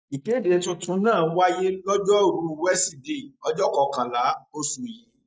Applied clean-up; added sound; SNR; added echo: neural mask model DeepFilterNet 3.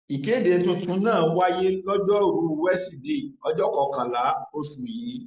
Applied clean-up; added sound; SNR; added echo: neural separator model SepFormer DNS4.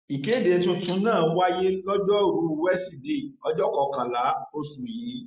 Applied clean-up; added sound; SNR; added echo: none; Rattle (instrument); -4 dB; none.